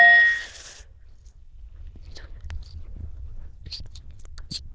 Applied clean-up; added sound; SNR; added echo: neural diffusion model UNIVERSE++.